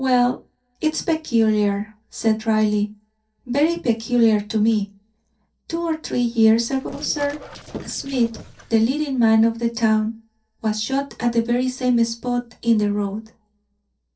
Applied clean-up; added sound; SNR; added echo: neural separator model SepFormer DNS4.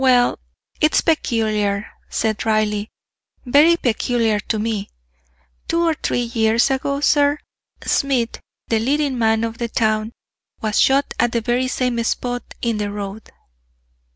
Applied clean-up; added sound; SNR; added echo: none; none; none; none.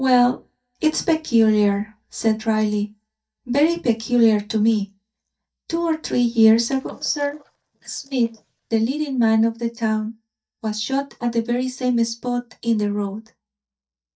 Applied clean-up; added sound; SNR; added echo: neural mask model DeepFilterNet 3.